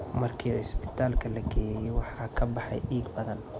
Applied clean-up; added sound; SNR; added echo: none; Knock; 3 dB; none.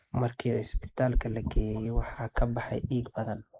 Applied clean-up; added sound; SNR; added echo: neural mask model Resemble Enhance denoiser.